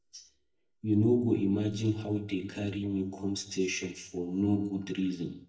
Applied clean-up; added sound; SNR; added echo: neural mask model DeepFilterNet 3.